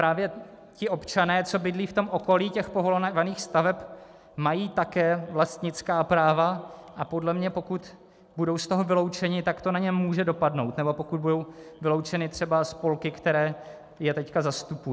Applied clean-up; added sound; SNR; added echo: none; none; none; none.